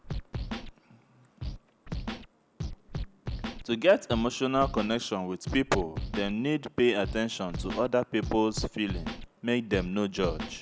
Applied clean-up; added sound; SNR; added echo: none; Scratching (performance technique); 8 dB; none.